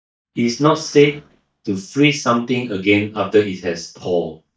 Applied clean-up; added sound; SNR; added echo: neural mask model DeepFilterNet 3.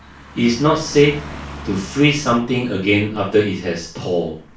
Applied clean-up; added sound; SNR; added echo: none; Car passing by; 18 dB; reverberation time 0.3 s.